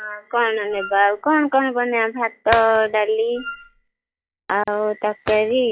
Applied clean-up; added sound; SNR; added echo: classical method log-MMSE.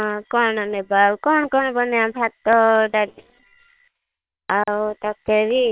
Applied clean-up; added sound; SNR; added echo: neural separator model SepFormer WHAM!.